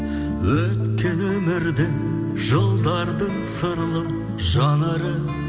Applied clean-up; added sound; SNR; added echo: none; none; none; none.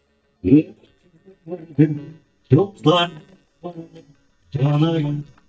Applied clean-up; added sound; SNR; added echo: neural mask model DeepFilterNet 3.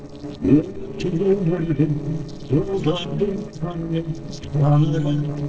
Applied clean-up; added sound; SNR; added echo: neural separator model SepFormer DNS4.